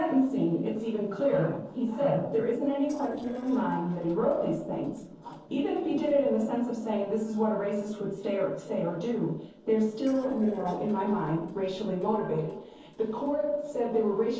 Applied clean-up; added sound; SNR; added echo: neural separator model SepFormer DNS4.